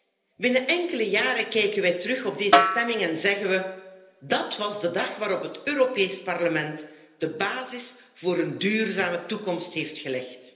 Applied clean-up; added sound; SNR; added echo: none; Snare drum; -1 dB; reverberation time 1.4 s.